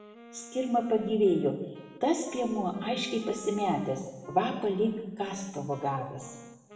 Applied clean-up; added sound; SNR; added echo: none; Wind instrument, woodwind instrument; 19 dB; reverberation time 1.1 s.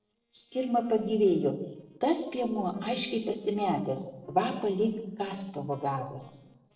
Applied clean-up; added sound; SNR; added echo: neural separator model SepFormer DNS4.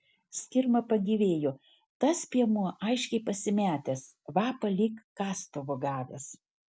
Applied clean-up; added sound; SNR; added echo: none; none; none; none.